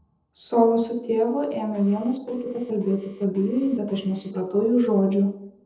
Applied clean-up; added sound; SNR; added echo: neural separator model SepFormer DNS4.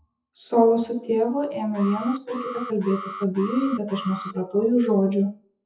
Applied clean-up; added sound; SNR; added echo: classical method WPE with log-MMSE.